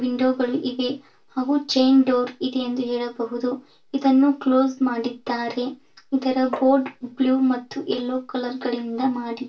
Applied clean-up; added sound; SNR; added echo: none; Tap; 11 dB; reverberation time 0.2 s.